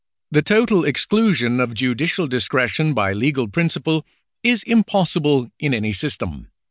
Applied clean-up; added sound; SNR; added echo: none; none; none; none.